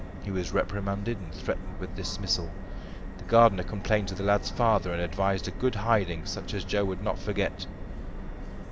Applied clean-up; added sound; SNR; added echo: none; Subway, metro, underground; 7 dB; none.